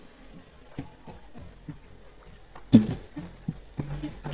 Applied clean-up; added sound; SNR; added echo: neural mask model DeepFilterNet 3.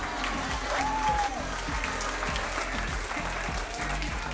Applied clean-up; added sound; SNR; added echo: none; Applause / Crowd / Cheering; -3 dB; reverberation time 0.7 s.